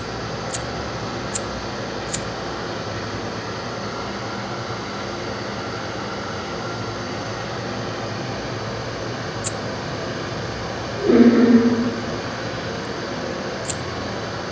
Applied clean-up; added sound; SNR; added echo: neural separator model SepFormer DNS4.